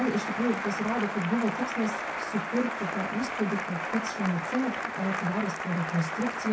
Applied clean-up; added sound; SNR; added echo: none; Applause; 3 dB; reverberation time 0.3 s.